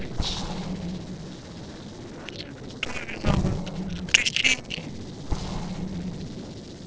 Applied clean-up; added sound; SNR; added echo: neural separator model SepFormer DNS4.